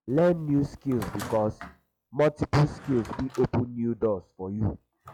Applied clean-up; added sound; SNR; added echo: classical method log-MMSE.